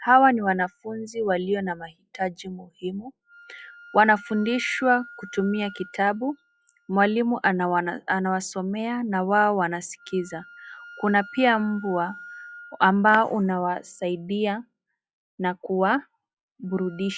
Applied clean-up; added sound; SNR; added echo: classical method log-MMSE.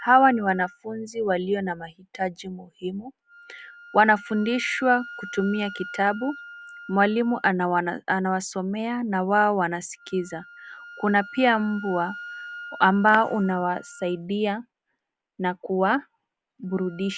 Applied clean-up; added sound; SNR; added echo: none; Wind instrument, woodwind instrument; 19 dB; none.